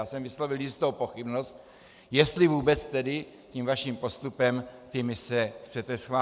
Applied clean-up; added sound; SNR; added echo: none; none; none; none.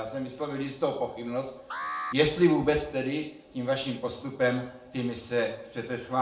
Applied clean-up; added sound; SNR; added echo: none; Alarm; 10 dB; reverberation time 0.5 s.